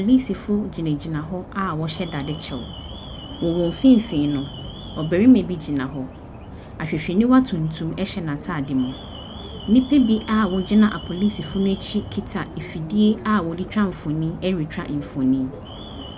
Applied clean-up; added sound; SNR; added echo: none; Alarm; 14 dB; none.